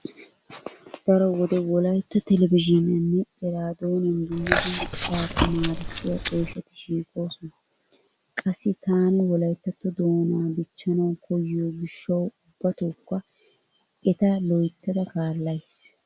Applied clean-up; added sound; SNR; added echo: none; Chewing, mastication; 3 dB; none.